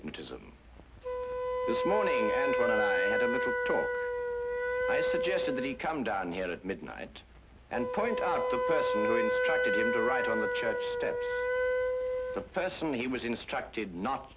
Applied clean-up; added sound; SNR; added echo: none; Wind instrument, woodwind instrument; -3 dB; none.